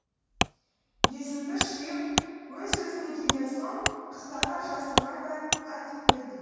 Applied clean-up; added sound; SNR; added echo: none; Wood; -4 dB; reverberation time 2.1 s.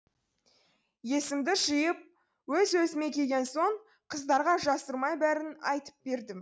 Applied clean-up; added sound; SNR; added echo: none; none; none; none.